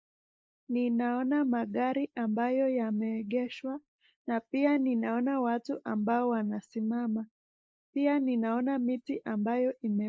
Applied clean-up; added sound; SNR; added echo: neural mask model Resemble Enhance denoiser.